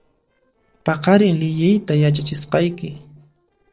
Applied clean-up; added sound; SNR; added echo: neural separator model SepFormer DNS4.